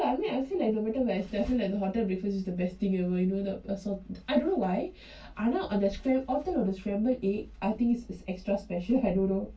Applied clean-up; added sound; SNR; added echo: none; none; none; reverberation time 0.2 s.